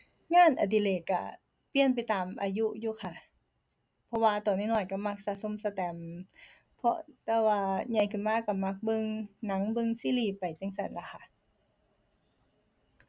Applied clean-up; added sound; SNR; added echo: none; none; none; none.